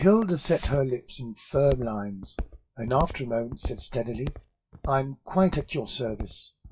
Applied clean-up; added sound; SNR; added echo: classical method WPE with log-MMSE.